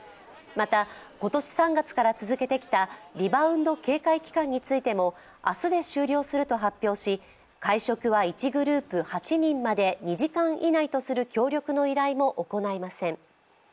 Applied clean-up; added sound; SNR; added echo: none; none; none; none.